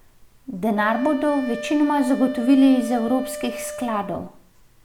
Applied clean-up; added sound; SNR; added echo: none; Wind instrument, woodwind instrument; 12 dB; none.